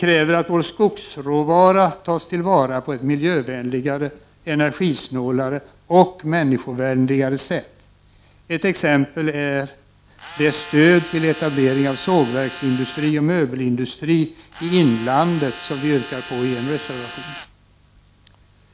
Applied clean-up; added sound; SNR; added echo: none; Tools; 13 dB; none.